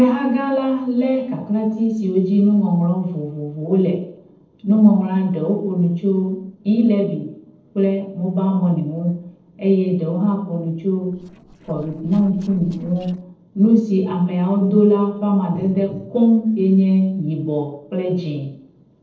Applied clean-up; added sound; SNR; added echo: neural separator model SepFormer DNS4.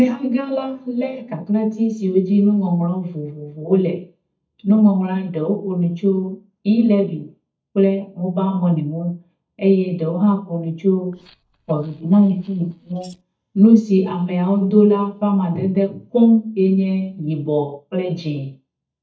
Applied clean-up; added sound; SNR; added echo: neural mask model DeepFilterNet 3.